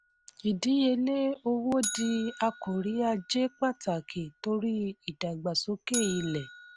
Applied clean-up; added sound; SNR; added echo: none; Bell; 13 dB; none.